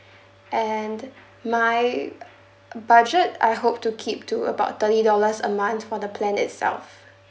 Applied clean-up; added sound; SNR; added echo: none; none; none; none.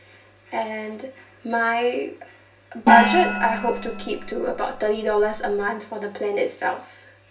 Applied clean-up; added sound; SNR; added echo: none; Gong; 0 dB; reverberation time 0.2 s.